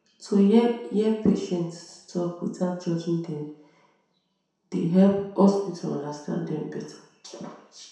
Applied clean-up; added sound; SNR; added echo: none; none; none; reverberation time 0.7 s.